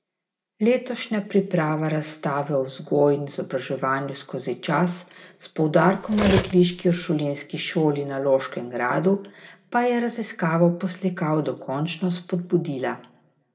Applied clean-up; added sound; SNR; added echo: none; Cutlery, silverware; 4 dB; reverberation time 0.5 s.